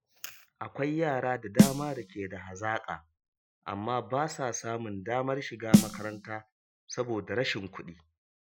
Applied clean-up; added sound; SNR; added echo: classical method Wiener filter.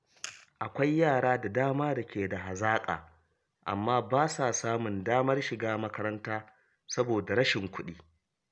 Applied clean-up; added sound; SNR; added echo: none; none; none; none.